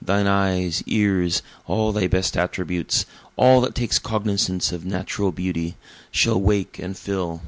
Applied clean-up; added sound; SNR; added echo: none; none; none; none.